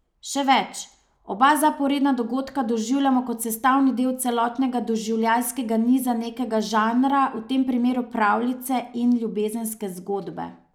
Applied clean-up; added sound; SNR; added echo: none; none; none; none.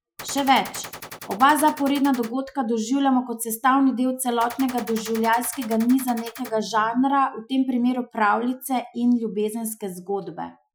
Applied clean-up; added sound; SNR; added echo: classical method Wiener filter.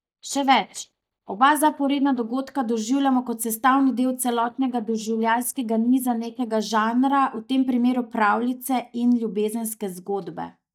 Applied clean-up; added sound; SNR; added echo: neural mask model DeepFilterNet 3.